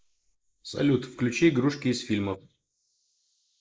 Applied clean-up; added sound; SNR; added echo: neural mask model Resemble Enhance denoiser.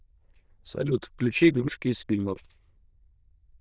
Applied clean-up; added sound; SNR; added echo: neural diffusion model UNIVERSE++.